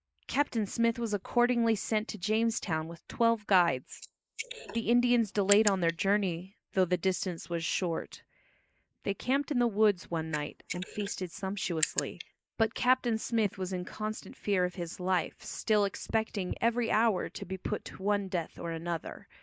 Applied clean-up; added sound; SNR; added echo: neural mask model Resemble Enhance denoiser.